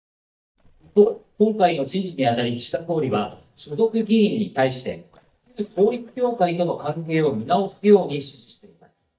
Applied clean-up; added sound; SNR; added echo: neural mask model DeepFilterNet 3.